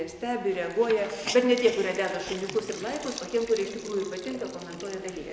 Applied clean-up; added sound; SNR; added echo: none; Hiss; 14 dB; none.